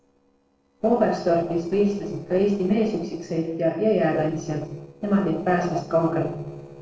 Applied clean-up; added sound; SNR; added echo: neural separator model SepFormer DNS4.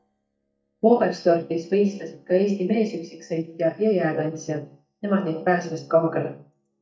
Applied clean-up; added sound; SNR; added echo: neural mask model DeepFilterNet 3.